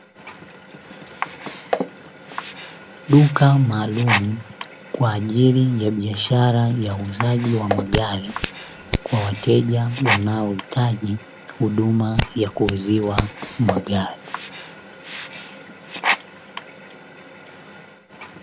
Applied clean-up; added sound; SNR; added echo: none; Sink (filling or washing) + Hands; 7 dB; none.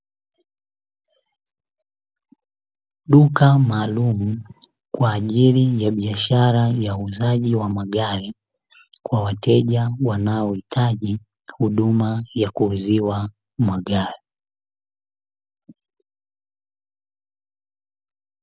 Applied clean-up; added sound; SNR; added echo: none; none; none; none.